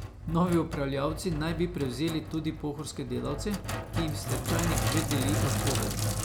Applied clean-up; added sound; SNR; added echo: none; Sink (filling or washing); 1 dB; none.